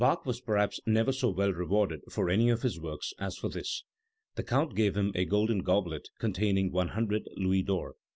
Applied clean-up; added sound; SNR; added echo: none; none; none; none.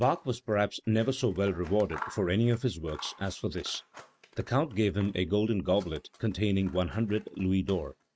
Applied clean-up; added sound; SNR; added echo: neural mask model RNNoise.